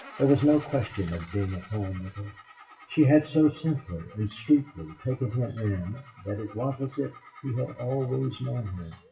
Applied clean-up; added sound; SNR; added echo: classical method WPE with log-MMSE.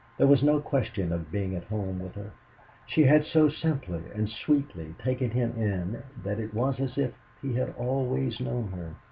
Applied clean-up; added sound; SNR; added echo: none; none; none; none.